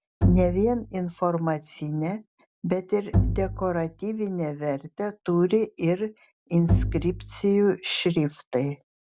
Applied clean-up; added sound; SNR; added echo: none; Bowed string instrument; 2 dB; none.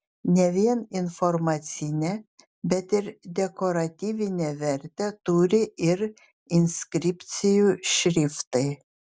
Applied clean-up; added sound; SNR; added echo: none; none; none; none.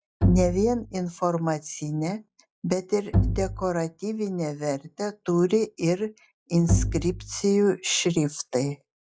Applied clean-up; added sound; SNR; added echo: classical method log-MMSE.